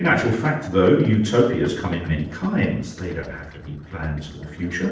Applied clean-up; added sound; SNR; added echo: neural separator model SepFormer DNS4.